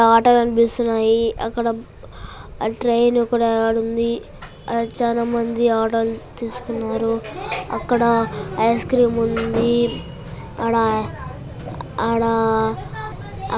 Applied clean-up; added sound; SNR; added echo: none; none; none; none.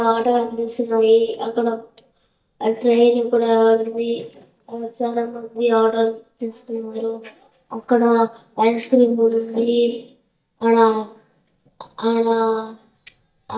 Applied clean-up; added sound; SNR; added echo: neural mask model DeepFilterNet 3.